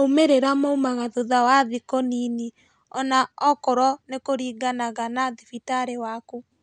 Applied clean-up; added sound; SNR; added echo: none; none; none; none.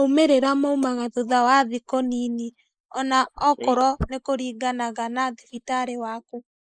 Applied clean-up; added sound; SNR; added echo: neural mask model Resemble Enhance denoiser.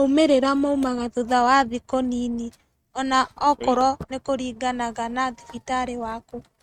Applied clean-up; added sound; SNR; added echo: neural mask model RNNoise.